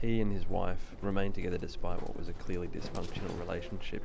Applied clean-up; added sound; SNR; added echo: none; Livestock, farm animals, working animals; -5 dB; none.